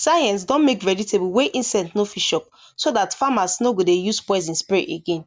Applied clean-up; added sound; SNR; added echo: none; none; none; none.